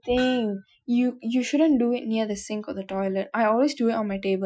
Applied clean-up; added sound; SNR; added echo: classical method Wiener filter.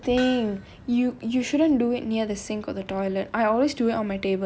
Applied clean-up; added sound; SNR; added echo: none; Hammer; 19 dB; none.